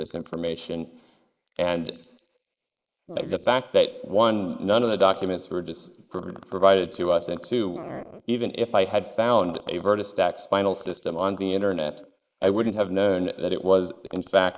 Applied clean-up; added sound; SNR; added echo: neural mask model Resemble Enhance denoiser.